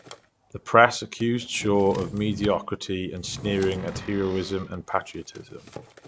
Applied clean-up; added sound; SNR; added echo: none; Drawer open or close + Cupboard open or close; 15 dB; none.